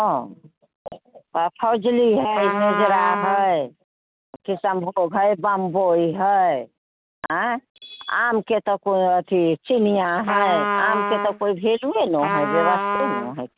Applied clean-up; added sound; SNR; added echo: none; Trumpet; 3 dB; none.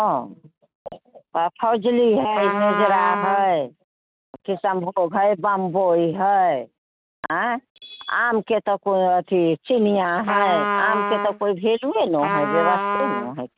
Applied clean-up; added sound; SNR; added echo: neural mask model RNNoise.